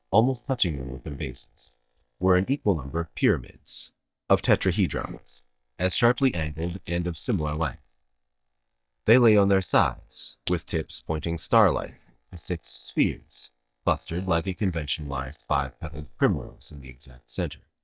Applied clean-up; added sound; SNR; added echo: neural mask model DeepFilterNet 3.